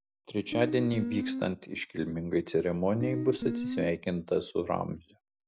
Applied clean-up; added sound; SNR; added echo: none; Guitar; 3 dB; none.